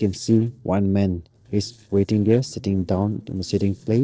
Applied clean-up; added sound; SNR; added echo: neural separator model SepFormer DNS4.